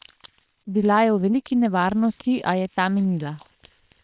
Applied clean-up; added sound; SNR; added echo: neural separator model SepFormer WHAM!.